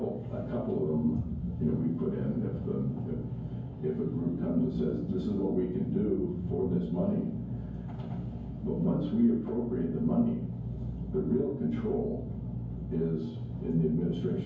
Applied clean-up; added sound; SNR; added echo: none; none; none; reverberation time 0.9 s.